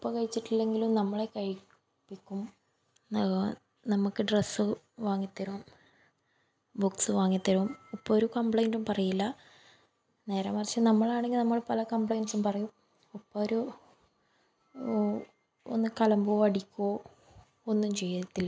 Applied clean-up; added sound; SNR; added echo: none; none; none; none.